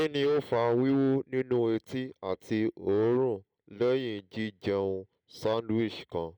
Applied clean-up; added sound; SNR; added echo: none; none; none; none.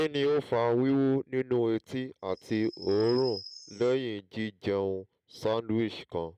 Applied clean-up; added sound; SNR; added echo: none; Chirp, tweet; 16 dB; none.